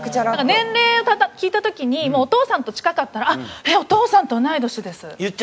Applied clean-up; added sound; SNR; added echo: none; none; none; none.